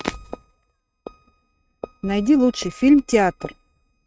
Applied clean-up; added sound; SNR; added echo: neural mask model RNNoise.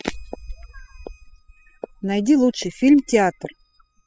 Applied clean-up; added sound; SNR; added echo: classical method spectral subtraction.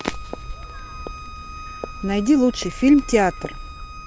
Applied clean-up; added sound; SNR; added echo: none; Bowed string instrument; 18 dB; none.